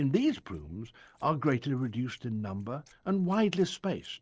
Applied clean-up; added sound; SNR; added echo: neural separator model SepFormer DNS4.